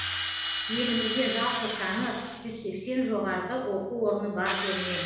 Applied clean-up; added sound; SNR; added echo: none; Drill; 4 dB; reverberation time 1.1 s.